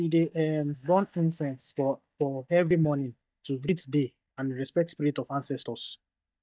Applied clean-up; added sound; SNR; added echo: neural mask model DeepFilterNet 3.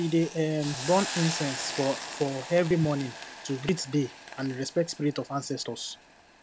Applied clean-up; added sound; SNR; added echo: none; Hiss; 11 dB; none.